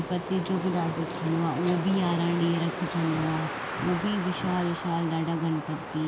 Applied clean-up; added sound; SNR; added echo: none; Wind; 7 dB; none.